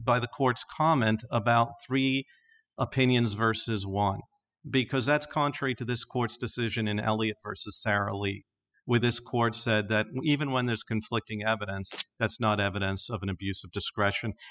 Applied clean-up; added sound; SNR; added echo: classical method spectral subtraction.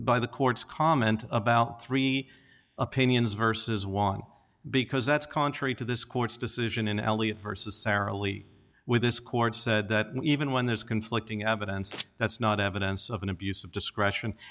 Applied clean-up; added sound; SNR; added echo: none; Domestic sounds, home sounds; 12 dB; none.